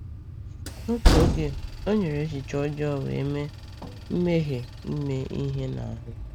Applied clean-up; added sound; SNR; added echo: none; Train; 0 dB; none.